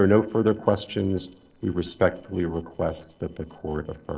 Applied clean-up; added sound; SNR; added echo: neural separator model SepFormer DNS4.